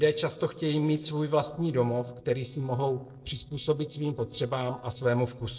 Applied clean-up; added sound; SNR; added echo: neural separator model SepFormer DNS4.